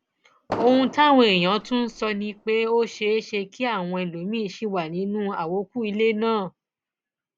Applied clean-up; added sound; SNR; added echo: none; Fireworks; 13 dB; none.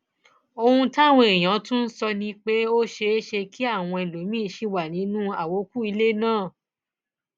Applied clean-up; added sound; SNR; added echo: none; none; none; none.